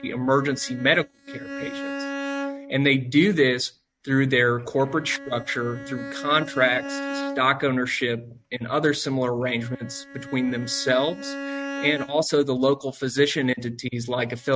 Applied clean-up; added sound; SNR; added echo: neural mask model RNNoise.